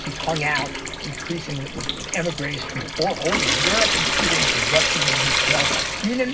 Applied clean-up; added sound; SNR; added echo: none; Trickle, dribble / Sink (filling or washing) / Water tap, faucet; -4 dB; reverberation time 0.4 s.